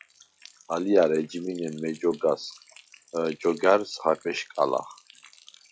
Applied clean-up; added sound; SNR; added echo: classical method log-MMSE.